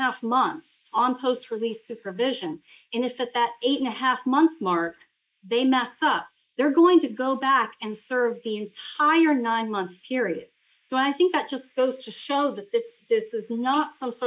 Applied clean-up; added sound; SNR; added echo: neural mask model Resemble Enhance denoiser.